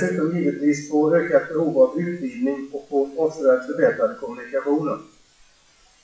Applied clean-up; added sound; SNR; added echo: classical method WPE with log-MMSE.